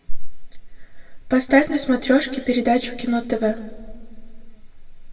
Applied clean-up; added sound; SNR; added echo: none; none; none; reverberation time 1.1 s.